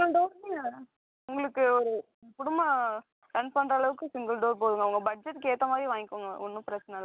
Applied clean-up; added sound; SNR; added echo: none; none; none; none.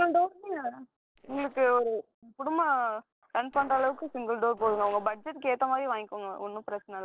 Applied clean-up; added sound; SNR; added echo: neural separator model SepFormer DNS4.